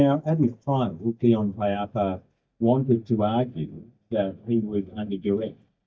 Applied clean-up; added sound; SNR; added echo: neural mask model DeepFilterNet 3.